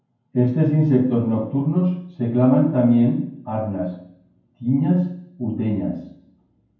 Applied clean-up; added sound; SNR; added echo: none; none; none; reverberation time 0.9 s.